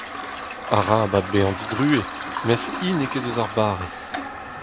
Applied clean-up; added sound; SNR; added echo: none; Toilet flush; 7 dB; none.